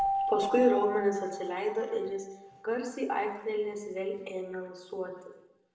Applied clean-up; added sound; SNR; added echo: none; Keyboard (musical); 6 dB; reverberation time 0.8 s.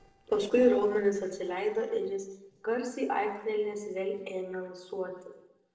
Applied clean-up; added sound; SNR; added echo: neural separator model SepFormer DNS4.